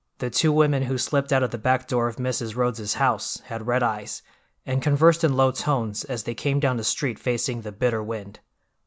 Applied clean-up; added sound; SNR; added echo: none; none; none; none.